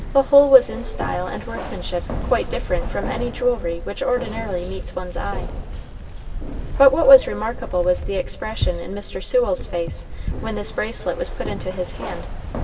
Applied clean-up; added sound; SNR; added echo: none; Keys jangling; 6 dB; reverberation time 2.9 s.